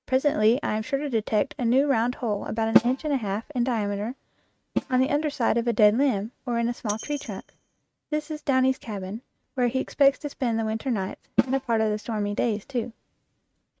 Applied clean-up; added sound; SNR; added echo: neural mask model RNNoise.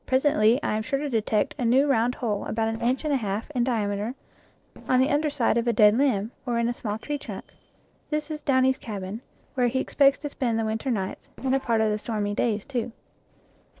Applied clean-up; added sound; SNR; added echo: neural separator model SepFormer DNS4.